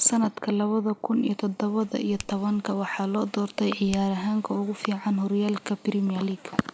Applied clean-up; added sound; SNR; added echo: none; Finger snapping; 19 dB; none.